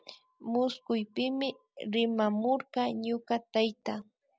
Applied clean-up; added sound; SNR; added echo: none; none; none; none.